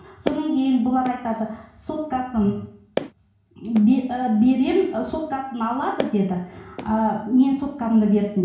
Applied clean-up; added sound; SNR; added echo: none; Walk, footsteps; 15 dB; reverberation time 0.6 s.